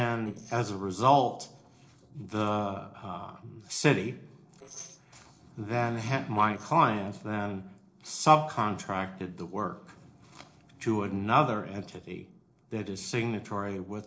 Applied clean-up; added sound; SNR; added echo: neural separator model SepFormer DNS4.